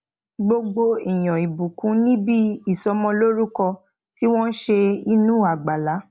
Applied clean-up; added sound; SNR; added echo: none; none; none; none.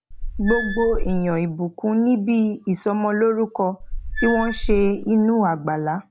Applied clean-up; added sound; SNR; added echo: none; Squeak / Screech; 4 dB; none.